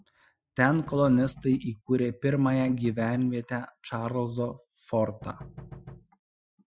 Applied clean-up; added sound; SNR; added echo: classical method Wiener filter.